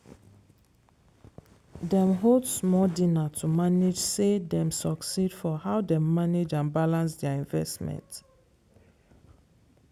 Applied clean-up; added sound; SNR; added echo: none; none; none; none.